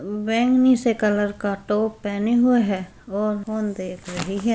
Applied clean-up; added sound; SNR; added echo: none; none; none; none.